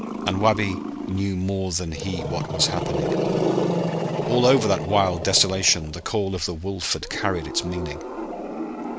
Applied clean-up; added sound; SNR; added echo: none; Growling; 3 dB; none.